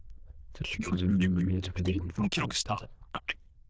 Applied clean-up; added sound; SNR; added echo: neural diffusion model UNIVERSE++.